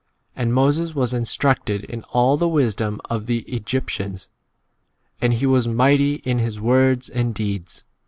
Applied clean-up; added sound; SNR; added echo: none; none; none; none.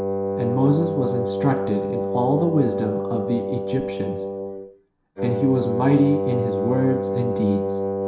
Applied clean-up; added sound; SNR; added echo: none; Wind instrument, woodwind instrument; 2 dB; reverberation time 0.7 s.